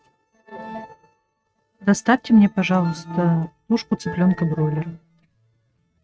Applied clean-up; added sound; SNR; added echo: neural mask model RNNoise.